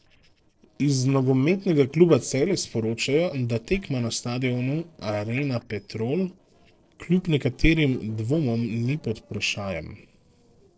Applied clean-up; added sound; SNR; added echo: neural separator model SepFormer DNS4.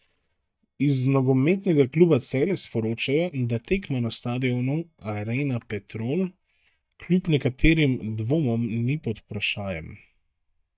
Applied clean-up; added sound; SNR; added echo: neural mask model DeepFilterNet 3.